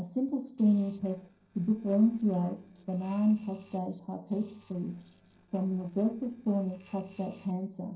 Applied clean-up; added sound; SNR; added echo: neural separator model SepFormer DNS4.